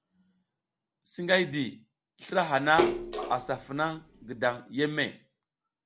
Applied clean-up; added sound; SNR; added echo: none; Splash, splatter; 2 dB; none.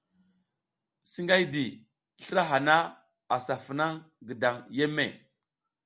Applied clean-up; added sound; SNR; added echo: none; none; none; none.